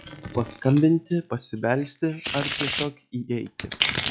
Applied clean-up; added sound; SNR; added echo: classical method log-MMSE.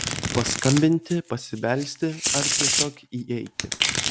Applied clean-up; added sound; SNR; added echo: none; Domestic sounds, home sounds; 1 dB; none.